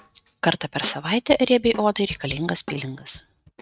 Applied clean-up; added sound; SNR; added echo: neural mask model RNNoise.